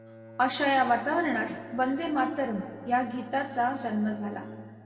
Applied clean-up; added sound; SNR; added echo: none; Bowed string instrument; 18 dB; reverberation time 1.8 s.